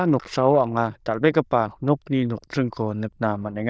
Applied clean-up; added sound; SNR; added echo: neural diffusion model UNIVERSE++.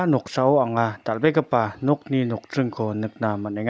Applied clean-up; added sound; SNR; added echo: none; none; none; none.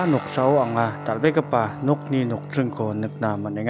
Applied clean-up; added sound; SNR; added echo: none; Guitar; 12 dB; none.